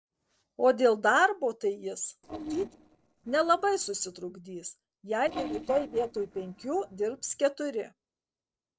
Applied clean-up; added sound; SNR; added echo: neural separator model SepFormer DNS4.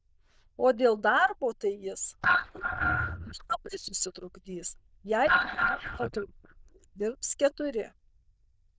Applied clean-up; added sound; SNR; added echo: neural diffusion model UNIVERSE++.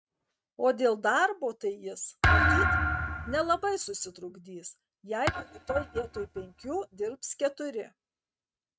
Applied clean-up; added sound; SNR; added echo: neural mask model RNNoise.